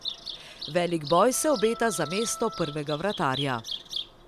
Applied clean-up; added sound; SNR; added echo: none; Wind instrument, woodwind instrument + Bird vocalization, bird call, bird song; 11 dB; none.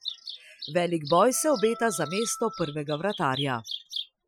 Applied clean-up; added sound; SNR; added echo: classical method Wiener filter.